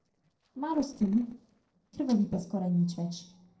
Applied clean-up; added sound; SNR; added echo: neural separator model SepFormer DNS4.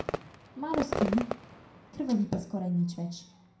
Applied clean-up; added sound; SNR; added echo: none; Fireworks; 5 dB; reverberation time 0.5 s.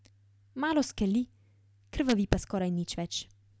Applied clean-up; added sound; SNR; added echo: none; none; none; none.